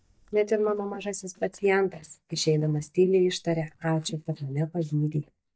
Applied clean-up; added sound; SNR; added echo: neural mask model DeepFilterNet 3.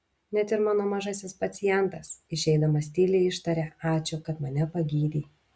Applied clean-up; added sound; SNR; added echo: none; none; none; none.